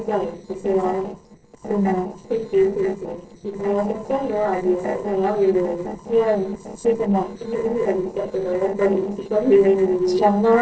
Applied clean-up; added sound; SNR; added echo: neural separator model SepFormer DNS4.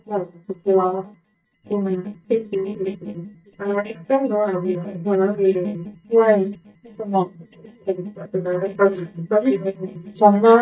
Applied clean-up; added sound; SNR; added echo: neural mask model DeepFilterNet 3.